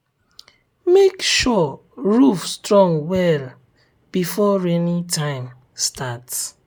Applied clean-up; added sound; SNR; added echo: none; none; none; none.